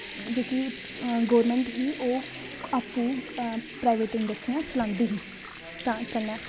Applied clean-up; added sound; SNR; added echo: none; Sink (filling or washing) / Water tap, faucet / Liquid; 11 dB; none.